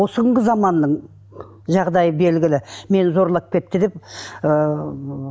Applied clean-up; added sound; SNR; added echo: none; none; none; none.